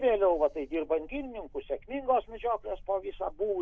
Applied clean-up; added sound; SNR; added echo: none; none; none; none.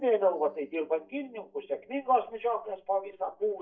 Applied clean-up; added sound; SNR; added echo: neural mask model DeepFilterNet 3.